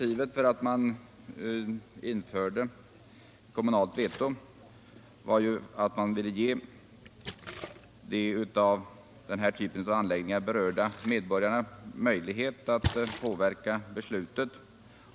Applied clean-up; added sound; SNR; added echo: none; Splash, splatter; 15 dB; none.